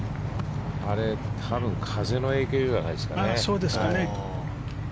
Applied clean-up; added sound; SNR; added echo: none; none; none; none.